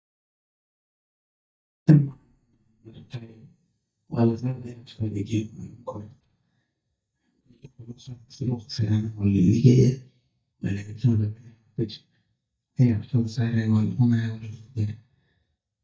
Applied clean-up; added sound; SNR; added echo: neural mask model DeepFilterNet 3.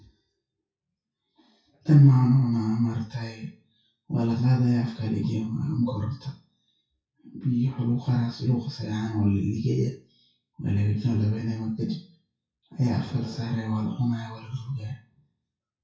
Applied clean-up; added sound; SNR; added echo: classical method WPE with log-MMSE.